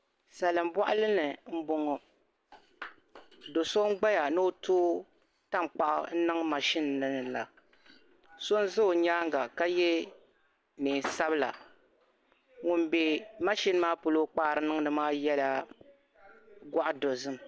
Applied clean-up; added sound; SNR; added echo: none; none; none; none.